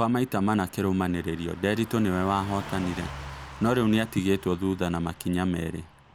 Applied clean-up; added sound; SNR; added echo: none; Car passing by / Truck; 17 dB; none.